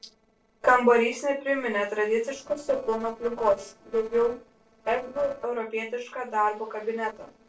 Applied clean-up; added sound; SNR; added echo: neural separator model SepFormer DNS4.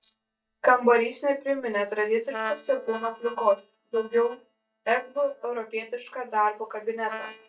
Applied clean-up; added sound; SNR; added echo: neural mask model DeepFilterNet 3.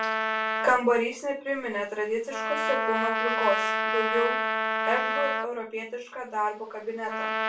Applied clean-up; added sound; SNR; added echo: none; Trumpet; 0 dB; reverberation time 0.3 s.